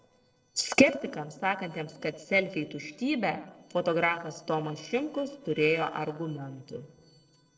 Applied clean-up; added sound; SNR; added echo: neural separator model SepFormer DNS4.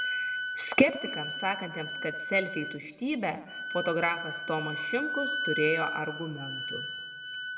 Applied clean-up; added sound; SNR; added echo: none; Wind instrument, woodwind instrument; 4 dB; reverberation time 1.2 s.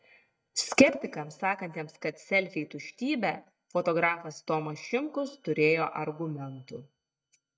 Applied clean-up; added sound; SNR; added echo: neural mask model DeepFilterNet 3.